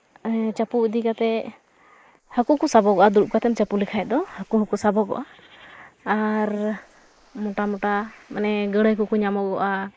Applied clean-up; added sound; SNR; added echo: neural mask model Resemble Enhance denoiser.